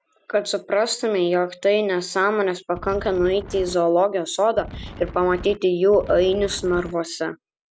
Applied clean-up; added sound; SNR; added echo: none; Wind; 14 dB; none.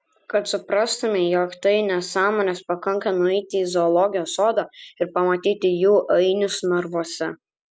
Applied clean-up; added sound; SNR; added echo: none; none; none; none.